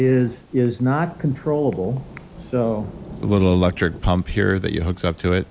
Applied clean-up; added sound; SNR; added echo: none; Rain / Thunderstorm; 19 dB; none.